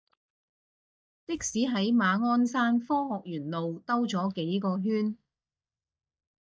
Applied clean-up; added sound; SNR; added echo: neural mask model DeepFilterNet 3.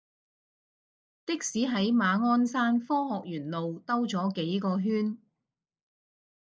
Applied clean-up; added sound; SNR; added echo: none; none; none; none.